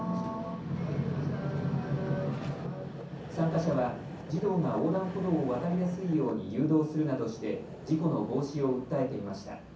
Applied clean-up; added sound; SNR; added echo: none; Vehicle; 14 dB; reverberation time 0.6 s.